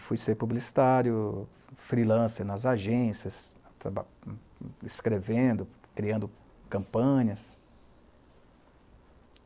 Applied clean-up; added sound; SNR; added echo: none; none; none; none.